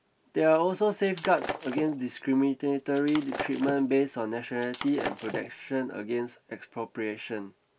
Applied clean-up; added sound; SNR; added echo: none; Shatter; 9 dB; none.